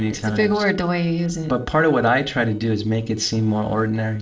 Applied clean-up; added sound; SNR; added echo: neural separator model SepFormer DNS4.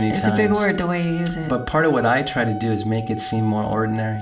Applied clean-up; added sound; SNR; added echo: none; Wind instrument, woodwind instrument; 13 dB; reverberation time 0.4 s.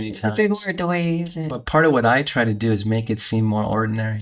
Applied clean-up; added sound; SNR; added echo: neural mask model DeepFilterNet 3.